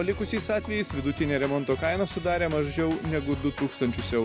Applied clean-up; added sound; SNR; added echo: none; none; none; none.